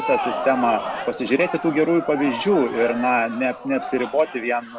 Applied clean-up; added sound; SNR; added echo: none; Crowd; 8 dB; none.